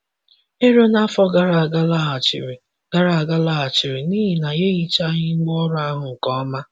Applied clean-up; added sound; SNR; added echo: none; none; none; none.